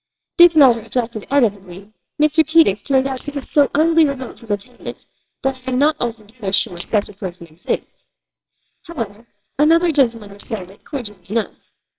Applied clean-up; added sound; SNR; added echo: neural separator model SepFormer WHAMR!.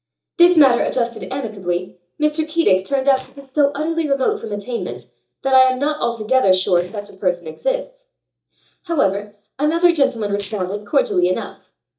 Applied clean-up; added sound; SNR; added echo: neural mask model DeepFilterNet 3.